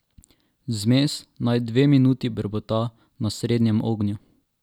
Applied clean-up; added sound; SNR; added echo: none; none; none; none.